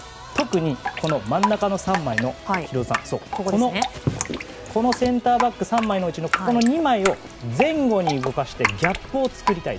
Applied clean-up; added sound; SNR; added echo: none; Drip; 7 dB; none.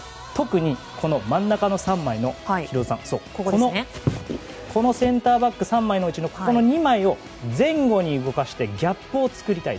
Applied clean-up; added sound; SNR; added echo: none; none; none; none.